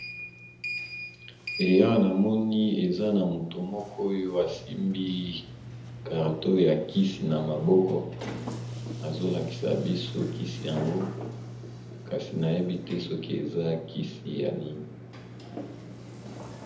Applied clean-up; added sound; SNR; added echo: none; Sliding door; 11 dB; reverberation time 0.7 s.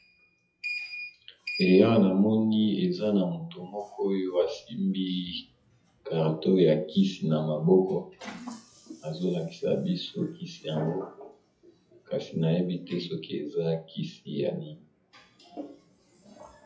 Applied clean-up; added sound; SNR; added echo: classical method WPE with log-MMSE.